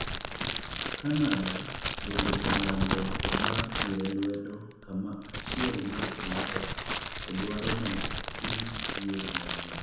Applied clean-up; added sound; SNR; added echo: none; Crackle; -4 dB; reverberation time 1.0 s.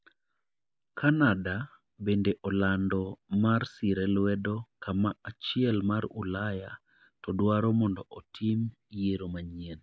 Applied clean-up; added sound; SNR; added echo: none; none; none; none.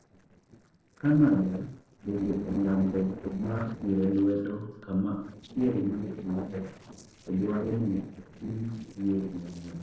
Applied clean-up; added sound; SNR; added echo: neural separator model SepFormer DNS4.